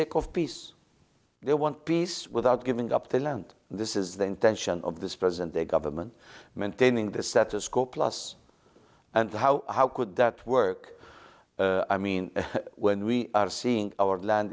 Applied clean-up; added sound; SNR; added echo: none; none; none; none.